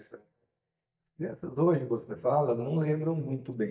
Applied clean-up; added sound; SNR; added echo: neural mask model DeepFilterNet 3.